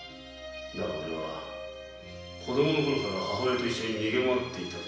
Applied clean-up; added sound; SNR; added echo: none; none; none; reverberation time 0.9 s.